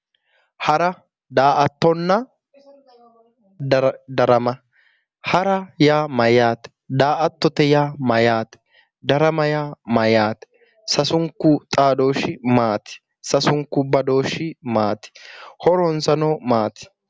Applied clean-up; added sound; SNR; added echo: none; none; none; none.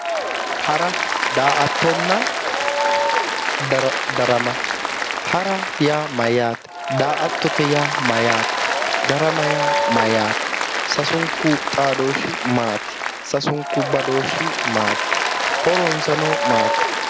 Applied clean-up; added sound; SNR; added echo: none; Applause; -1 dB; none.